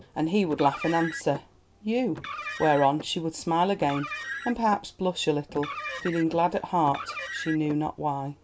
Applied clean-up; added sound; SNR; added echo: none; Car; 12 dB; none.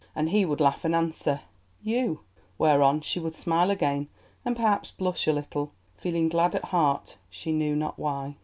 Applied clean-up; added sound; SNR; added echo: none; none; none; none.